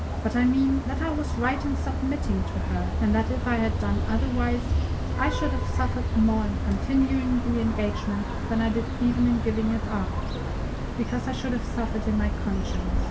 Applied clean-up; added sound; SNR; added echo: none; Vehicle horn, car horn, honking; 0 dB; reverberation time 0.2 s.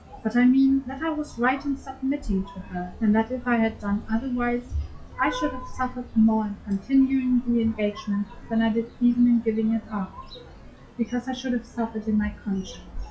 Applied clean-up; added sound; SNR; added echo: classical method WPE with log-MMSE.